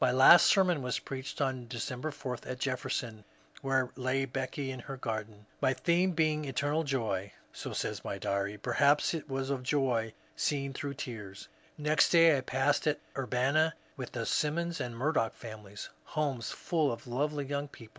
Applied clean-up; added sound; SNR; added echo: none; none; none; none.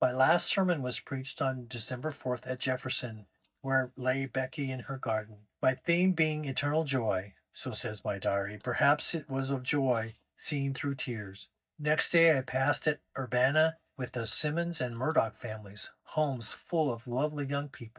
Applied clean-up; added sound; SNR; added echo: neural mask model DeepFilterNet 3.